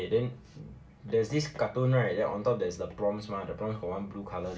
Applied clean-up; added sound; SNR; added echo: none; none; none; reverberation time 0.2 s.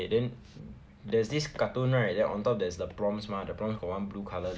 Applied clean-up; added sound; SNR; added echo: none; none; none; none.